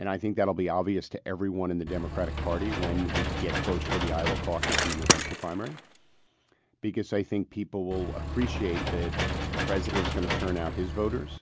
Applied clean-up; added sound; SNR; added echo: none; Bicycle + Engine / Mechanisms; -1 dB; none.